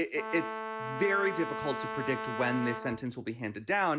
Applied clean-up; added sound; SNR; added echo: none; Brass instrument; 5 dB; none.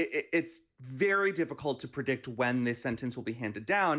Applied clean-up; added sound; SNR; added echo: none; none; none; none.